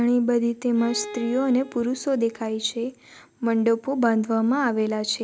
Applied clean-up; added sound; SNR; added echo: none; Bowed string instrument; 18 dB; none.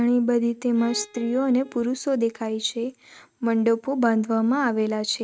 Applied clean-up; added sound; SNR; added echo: neural mask model RNNoise.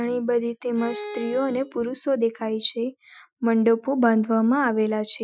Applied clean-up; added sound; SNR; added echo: classical method Wiener filter.